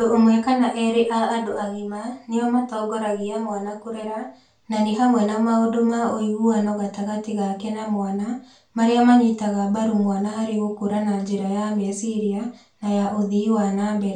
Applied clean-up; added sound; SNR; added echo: none; none; none; reverberation time 0.3 s.